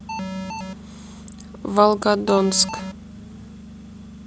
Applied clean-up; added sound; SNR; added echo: none; Alarm; 6 dB; none.